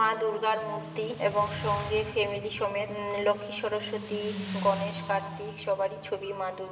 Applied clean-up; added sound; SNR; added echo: none; Motorcycle; 10 dB; reverberation time 2.7 s.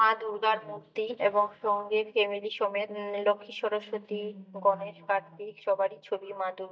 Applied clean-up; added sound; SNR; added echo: neural mask model DeepFilterNet 3.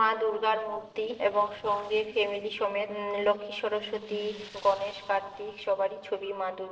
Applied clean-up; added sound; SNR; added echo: neural separator model SepFormer DNS4.